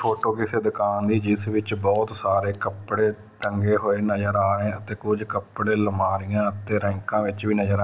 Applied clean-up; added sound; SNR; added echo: none; none; none; none.